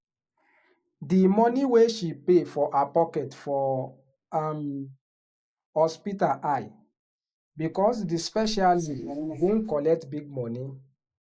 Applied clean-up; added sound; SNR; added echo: neural mask model Resemble Enhance denoiser.